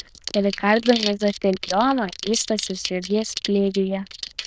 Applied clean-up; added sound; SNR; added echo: neural diffusion model UNIVERSE++.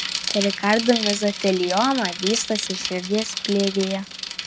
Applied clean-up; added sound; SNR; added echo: none; Bicycle; 6 dB; none.